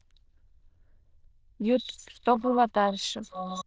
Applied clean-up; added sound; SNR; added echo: neural diffusion model UNIVERSE++.